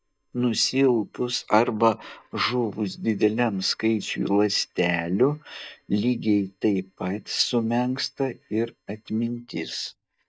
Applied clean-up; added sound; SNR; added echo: neural mask model DeepFilterNet 3.